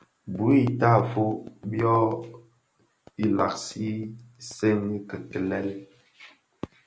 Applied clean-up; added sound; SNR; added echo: none; none; none; none.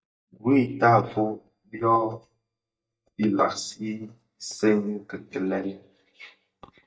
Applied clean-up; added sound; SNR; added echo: neural mask model DeepFilterNet 3.